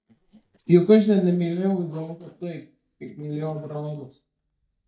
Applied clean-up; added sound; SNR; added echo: neural mask model DeepFilterNet 3.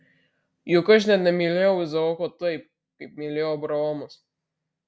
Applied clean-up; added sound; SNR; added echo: none; none; none; none.